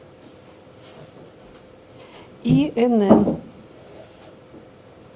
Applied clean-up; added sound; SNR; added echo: none; none; none; none.